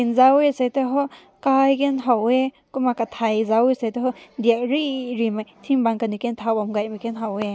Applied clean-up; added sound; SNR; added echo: none; none; none; none.